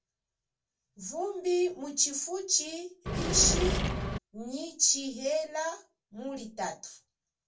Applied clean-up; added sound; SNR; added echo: none; Engine / Mechanisms; -3 dB; reverberation time 0.2 s.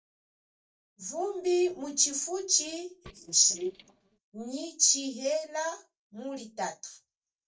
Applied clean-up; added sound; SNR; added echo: neural mask model DeepFilterNet 3.